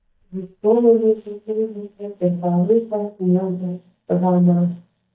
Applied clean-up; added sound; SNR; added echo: neural mask model DeepFilterNet 3.